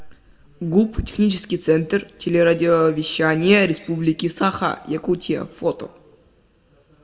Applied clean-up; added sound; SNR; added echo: none; none; none; reverberation time 0.6 s.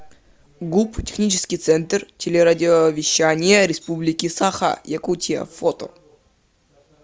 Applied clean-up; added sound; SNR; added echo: none; none; none; none.